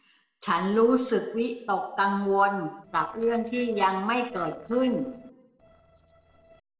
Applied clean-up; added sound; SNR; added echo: neural separator model SepFormer DNS4.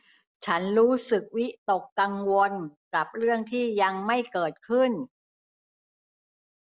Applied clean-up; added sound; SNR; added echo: none; none; none; none.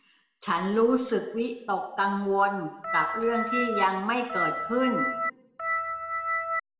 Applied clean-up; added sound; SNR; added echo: none; Organ; 1 dB; reverberation time 0.9 s.